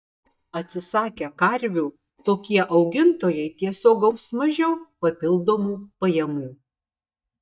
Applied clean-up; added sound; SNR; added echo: neural mask model DeepFilterNet 3.